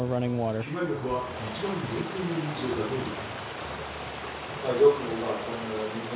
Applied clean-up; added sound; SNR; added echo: none; Stream; 4 dB; reverberation time 0.6 s.